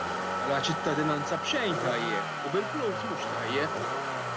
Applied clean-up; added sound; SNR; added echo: none; Motor vehicle (road); 0 dB; none.